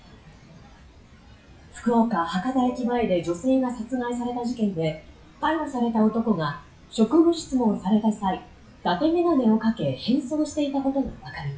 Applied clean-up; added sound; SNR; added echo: classical method WPE with log-MMSE.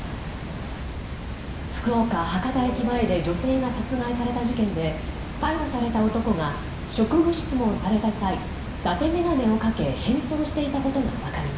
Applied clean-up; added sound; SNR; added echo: none; Water; 6 dB; reverberation time 0.8 s.